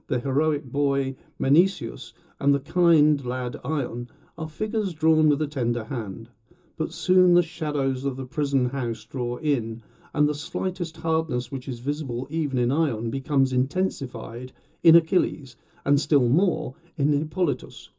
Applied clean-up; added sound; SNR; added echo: none; none; none; reverberation time 0.2 s.